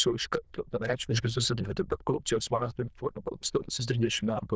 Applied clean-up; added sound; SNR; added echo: neural diffusion model UNIVERSE++.